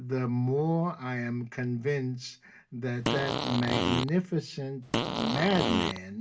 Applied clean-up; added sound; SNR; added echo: none; Fart; 0 dB; reverberation time 0.2 s.